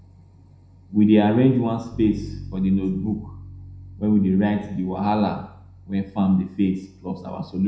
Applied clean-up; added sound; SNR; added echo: none; Bass guitar; 17 dB; reverberation time 0.5 s.